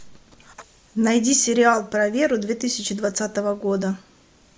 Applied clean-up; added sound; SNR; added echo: none; none; none; none.